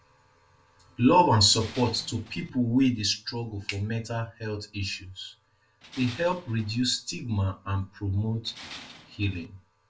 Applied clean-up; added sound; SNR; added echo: none; Tools; 18 dB; reverberation time 0.2 s.